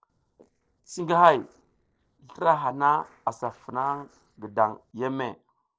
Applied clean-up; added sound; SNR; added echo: neural separator model SepFormer DNS4.